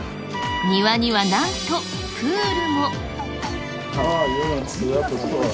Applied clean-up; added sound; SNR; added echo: none; Wind instrument, woodwind instrument; 7 dB; none.